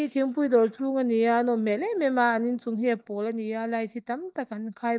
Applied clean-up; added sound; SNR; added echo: neural mask model DeepFilterNet 3.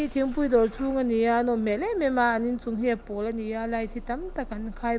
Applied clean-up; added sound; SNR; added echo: none; Engine starting / Bus; 15 dB; none.